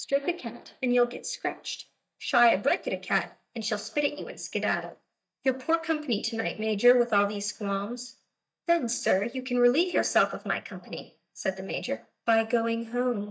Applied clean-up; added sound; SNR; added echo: neural mask model DeepFilterNet 3.